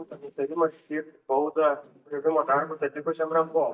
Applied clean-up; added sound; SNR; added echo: neural mask model DeepFilterNet 3.